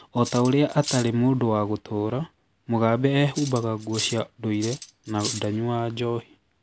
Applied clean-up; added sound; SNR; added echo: none; Cutlery, silverware; 11 dB; none.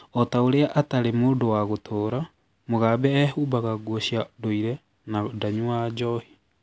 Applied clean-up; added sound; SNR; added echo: none; none; none; none.